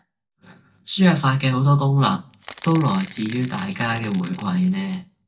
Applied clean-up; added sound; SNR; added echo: none; Crackle / Crushing; 18 dB; reverberation time 0.2 s.